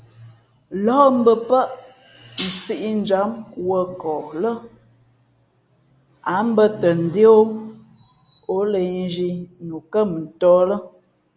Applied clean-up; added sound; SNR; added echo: none; none; none; none.